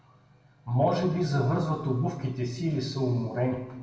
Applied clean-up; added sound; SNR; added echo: none; none; none; reverberation time 1.3 s.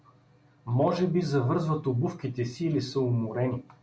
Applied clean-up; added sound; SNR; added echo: none; none; none; none.